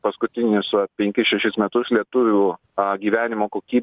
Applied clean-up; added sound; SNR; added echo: none; none; none; none.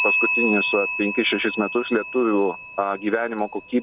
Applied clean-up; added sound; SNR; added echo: none; Bell; 0 dB; none.